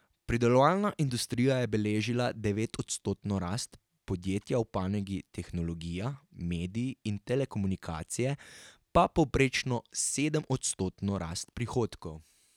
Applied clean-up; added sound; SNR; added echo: none; none; none; none.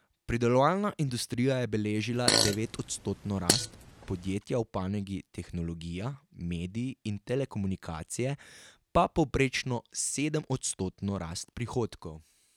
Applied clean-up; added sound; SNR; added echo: none; Fart; 0 dB; none.